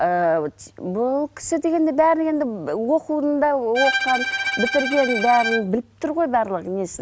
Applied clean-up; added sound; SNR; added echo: none; Bowed string instrument; 5 dB; none.